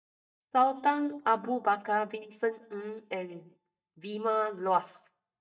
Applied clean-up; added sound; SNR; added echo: neural mask model DeepFilterNet 3.